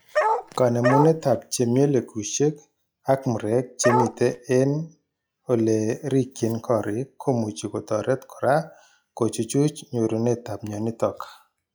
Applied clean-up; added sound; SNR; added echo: classical method log-MMSE.